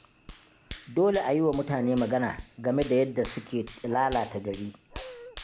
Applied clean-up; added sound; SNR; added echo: none; Dog + Hands; 13 dB; none.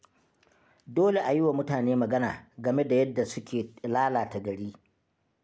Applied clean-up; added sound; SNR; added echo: none; none; none; none.